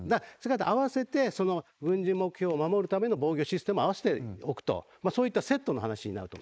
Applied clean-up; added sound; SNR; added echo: neural mask model Resemble Enhance denoiser.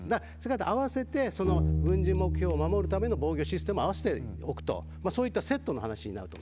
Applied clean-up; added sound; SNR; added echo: none; Bass guitar; 2 dB; none.